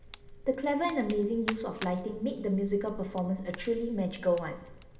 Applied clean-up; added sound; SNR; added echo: none; Fire; 13 dB; reverberation time 1.0 s.